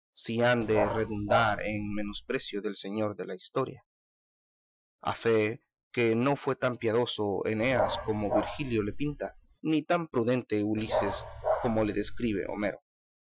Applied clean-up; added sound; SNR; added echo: classical method Wiener filter.